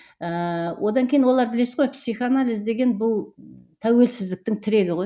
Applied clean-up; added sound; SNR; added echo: none; none; none; none.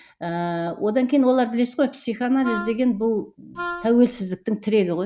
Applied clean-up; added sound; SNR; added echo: none; Wind instrument, woodwind instrument; 12 dB; none.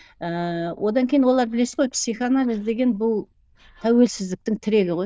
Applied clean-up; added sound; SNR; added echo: neural diffusion model UNIVERSE++.